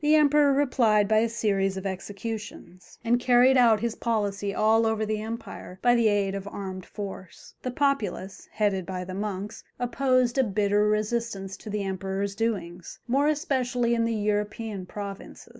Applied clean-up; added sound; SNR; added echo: none; none; none; none.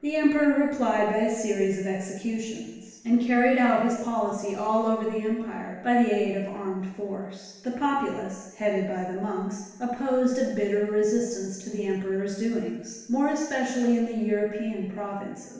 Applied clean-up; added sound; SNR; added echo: none; none; none; reverberation time 1.0 s.